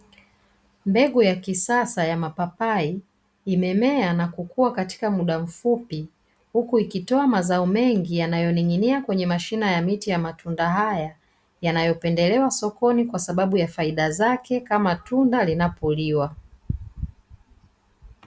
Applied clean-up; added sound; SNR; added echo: none; none; none; none.